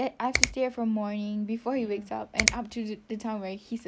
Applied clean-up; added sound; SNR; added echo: none; Finger snapping; 1 dB; none.